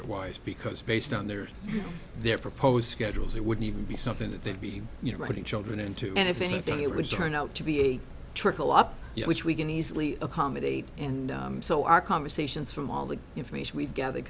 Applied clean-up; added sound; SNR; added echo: none; none; none; none.